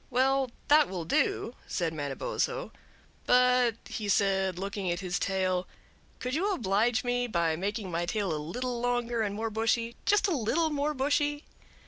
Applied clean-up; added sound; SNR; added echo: none; none; none; none.